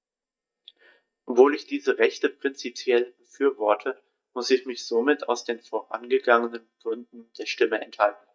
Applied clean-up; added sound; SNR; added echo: neural mask model DeepFilterNet 3.